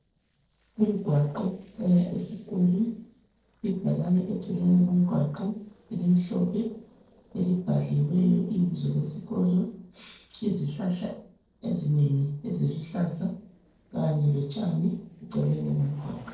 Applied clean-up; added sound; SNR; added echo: neural separator model SepFormer DNS4.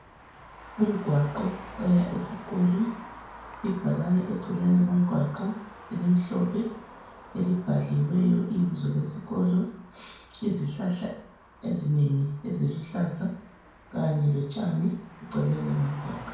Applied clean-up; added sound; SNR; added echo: none; Traffic noise, roadway noise; 19 dB; reverberation time 0.5 s.